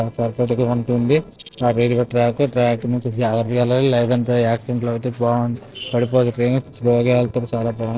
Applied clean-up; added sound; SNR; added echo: neural separator model SepFormer DNS4.